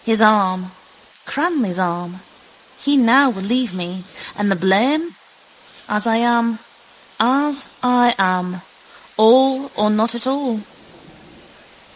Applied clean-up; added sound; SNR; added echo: neural mask model Resemble Enhance denoiser.